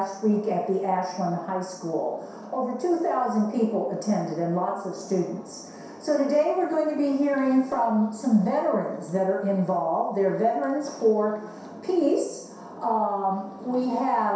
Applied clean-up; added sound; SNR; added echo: none; none; none; reverberation time 0.7 s.